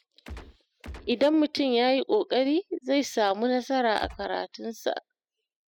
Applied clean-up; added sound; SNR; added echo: classical method spectral subtraction.